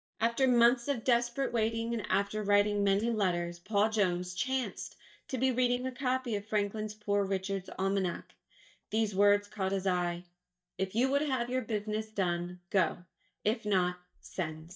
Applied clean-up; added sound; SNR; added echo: neural mask model DeepFilterNet 3.